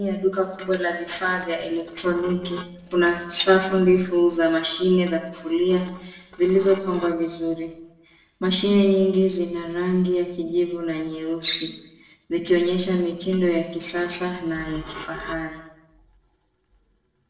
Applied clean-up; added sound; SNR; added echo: neural separator model SepFormer DNS4.